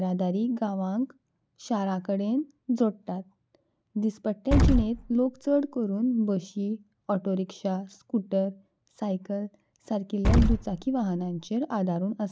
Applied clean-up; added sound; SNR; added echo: none; Explosion; -3 dB; none.